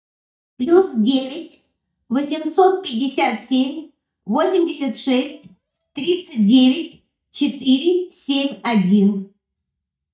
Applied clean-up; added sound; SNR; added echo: neural mask model DeepFilterNet 3.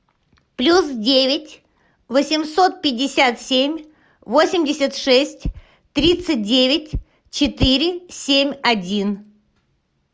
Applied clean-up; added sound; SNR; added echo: none; none; none; none.